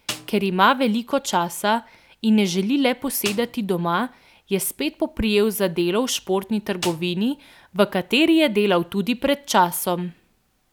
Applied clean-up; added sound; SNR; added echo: none; Snare drum; 17 dB; none.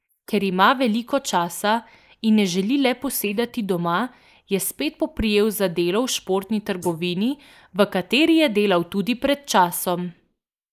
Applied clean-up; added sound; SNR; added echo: neural mask model Resemble Enhance denoiser.